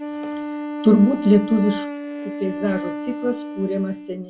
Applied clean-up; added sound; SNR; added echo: none; Wind instrument, woodwind instrument; 8 dB; reverberation time 0.2 s.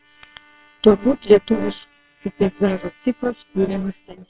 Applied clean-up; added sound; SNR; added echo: neural separator model SepFormer WHAMR!.